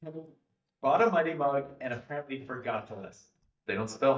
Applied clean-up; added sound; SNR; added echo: neural mask model DeepFilterNet 3.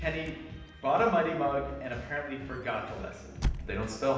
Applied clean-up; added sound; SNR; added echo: none; Squeak / Slam / Wood; 9 dB; reverberation time 0.9 s.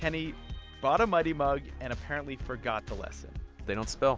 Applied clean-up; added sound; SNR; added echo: none; none; none; none.